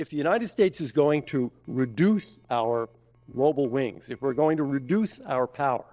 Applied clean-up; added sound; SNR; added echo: neural separator model SepFormer DNS4.